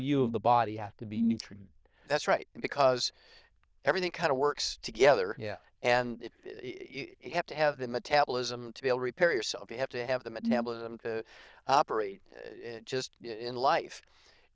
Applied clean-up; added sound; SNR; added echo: neural diffusion model UNIVERSE++.